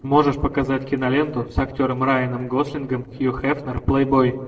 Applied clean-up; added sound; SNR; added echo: neural separator model SepFormer DNS4.